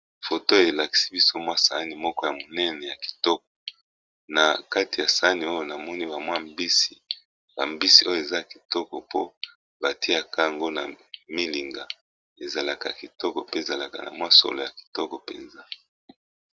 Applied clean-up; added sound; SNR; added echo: none; none; none; none.